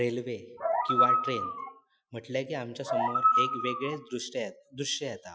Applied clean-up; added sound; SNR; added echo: classical method Wiener filter.